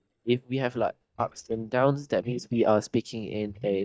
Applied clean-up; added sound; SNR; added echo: neural mask model DeepFilterNet 3.